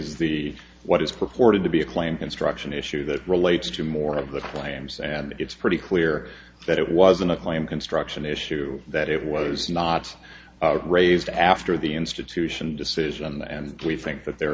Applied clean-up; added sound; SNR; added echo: none; none; none; none.